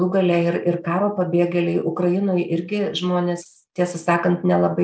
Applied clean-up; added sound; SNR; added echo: none; none; none; none.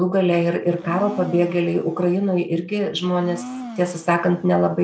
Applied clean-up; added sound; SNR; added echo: none; Domestic sounds, home sounds; 16 dB; none.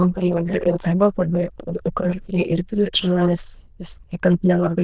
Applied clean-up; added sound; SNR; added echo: neural diffusion model UNIVERSE++.